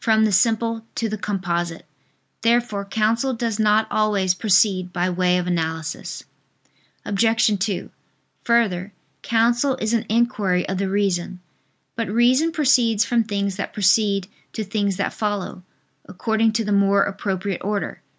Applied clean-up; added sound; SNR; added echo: none; none; none; none.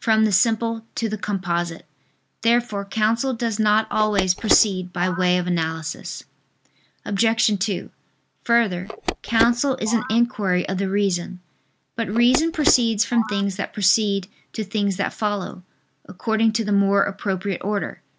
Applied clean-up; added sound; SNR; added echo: none; Telephone; 9 dB; none.